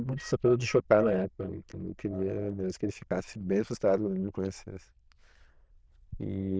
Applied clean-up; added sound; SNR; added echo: neural diffusion model UNIVERSE++.